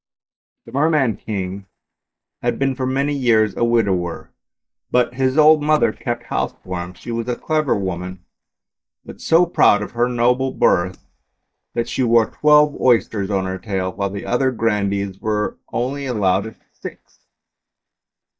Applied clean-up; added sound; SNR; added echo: neural mask model DeepFilterNet 3.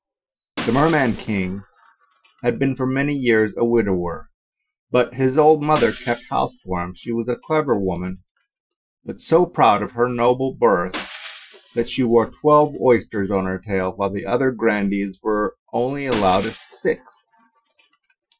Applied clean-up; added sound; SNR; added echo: classical method Wiener filter.